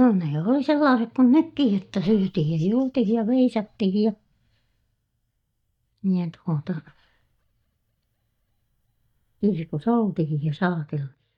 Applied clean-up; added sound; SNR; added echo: neural mask model DeepFilterNet 3.